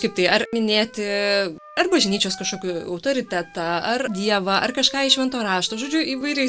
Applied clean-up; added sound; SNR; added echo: none; Wind instrument, woodwind instrument; 20 dB; none.